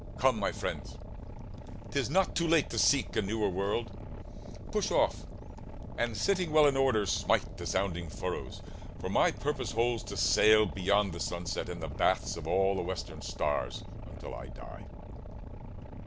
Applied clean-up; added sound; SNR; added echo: none; Boat, Water vehicle; 10 dB; none.